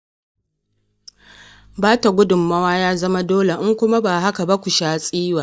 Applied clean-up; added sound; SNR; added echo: neural mask model DeepFilterNet 3.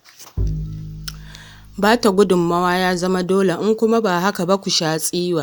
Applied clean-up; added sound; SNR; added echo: none; Bowed string instrument; 11 dB; none.